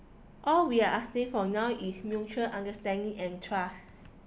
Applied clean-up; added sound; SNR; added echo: none; none; none; none.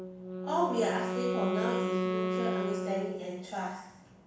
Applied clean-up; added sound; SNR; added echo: none; Wind instrument, woodwind instrument; 0 dB; reverberation time 0.7 s.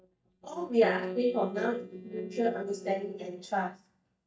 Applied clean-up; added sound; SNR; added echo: neural mask model DeepFilterNet 3.